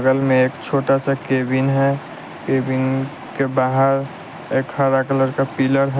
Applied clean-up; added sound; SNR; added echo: none; none; none; none.